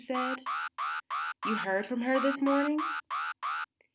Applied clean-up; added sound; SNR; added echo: none; Alarm; 2 dB; none.